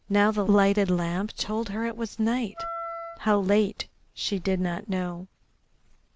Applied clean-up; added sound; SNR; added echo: none; Wind instrument, woodwind instrument; 10 dB; none.